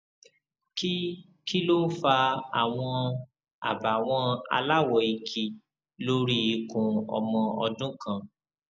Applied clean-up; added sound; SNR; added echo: none; none; none; none.